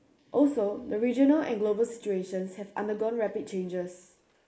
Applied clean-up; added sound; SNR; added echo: neural mask model Resemble Enhance denoiser.